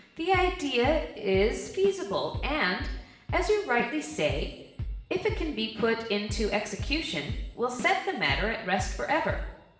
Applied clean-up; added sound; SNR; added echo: none; Drum / Drum kit; 9 dB; reverberation time 0.9 s.